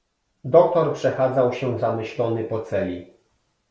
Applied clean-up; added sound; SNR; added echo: none; none; none; none.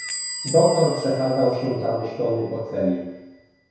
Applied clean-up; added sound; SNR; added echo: none; Squeak / Bell; 12 dB; reverberation time 1.0 s.